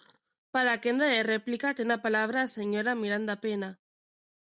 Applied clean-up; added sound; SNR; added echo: none; none; none; none.